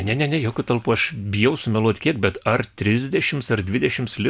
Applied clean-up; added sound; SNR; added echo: none; none; none; none.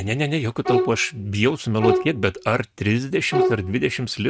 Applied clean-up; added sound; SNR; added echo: neural mask model RNNoise.